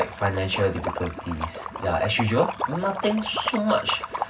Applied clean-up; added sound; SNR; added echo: none; Liquid; 6 dB; reverberation time 0.4 s.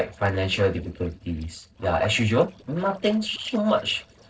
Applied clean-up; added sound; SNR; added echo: neural separator model SepFormer DNS4.